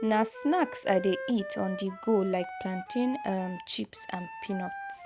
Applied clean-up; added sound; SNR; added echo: none; Wind instrument, woodwind instrument; 12 dB; none.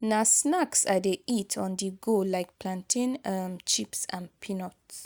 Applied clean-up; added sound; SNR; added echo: none; none; none; none.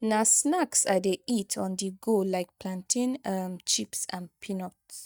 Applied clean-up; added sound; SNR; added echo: neural mask model DeepFilterNet 3.